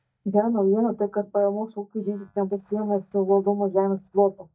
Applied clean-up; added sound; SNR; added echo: neural mask model DeepFilterNet 3.